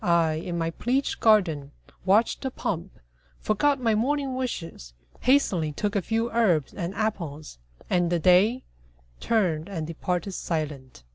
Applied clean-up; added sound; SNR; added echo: none; none; none; none.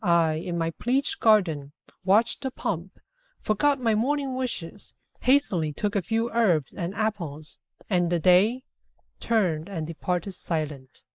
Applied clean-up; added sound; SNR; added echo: neural mask model Resemble Enhance denoiser.